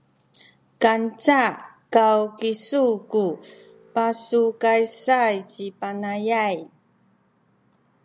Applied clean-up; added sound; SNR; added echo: none; none; none; none.